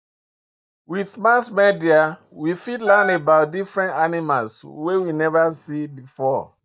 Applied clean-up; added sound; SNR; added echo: neural mask model DeepFilterNet 3.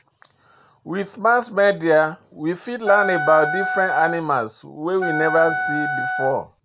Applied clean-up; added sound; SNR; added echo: none; Wind instrument, woodwind instrument; 4 dB; none.